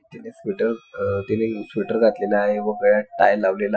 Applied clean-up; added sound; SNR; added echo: classical method Wiener filter.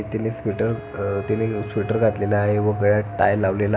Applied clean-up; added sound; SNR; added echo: none; Wind + Bowed string instrument; 15 dB; none.